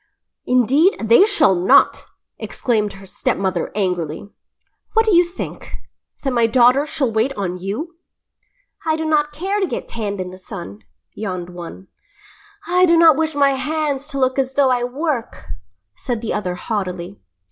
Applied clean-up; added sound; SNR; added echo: none; none; none; none.